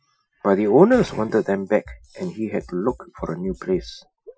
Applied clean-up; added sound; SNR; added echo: classical method Wiener filter.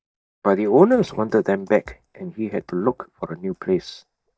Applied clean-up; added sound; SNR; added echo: neural mask model DeepFilterNet 3.